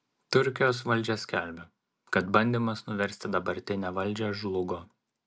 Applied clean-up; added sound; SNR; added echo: none; none; none; none.